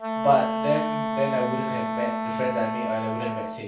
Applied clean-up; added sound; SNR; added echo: none; Wind instrument, woodwind instrument; 1 dB; reverberation time 0.3 s.